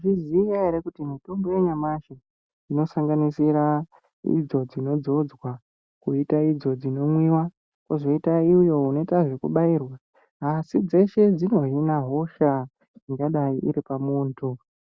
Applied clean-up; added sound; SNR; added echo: none; none; none; none.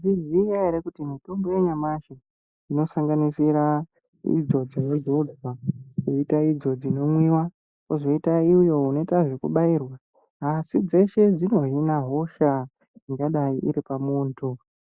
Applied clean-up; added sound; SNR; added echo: neural mask model Resemble Enhance denoiser.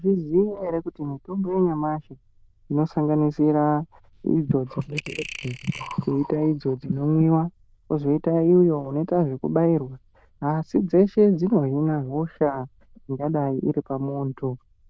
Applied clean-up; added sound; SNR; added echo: neural diffusion model UNIVERSE++.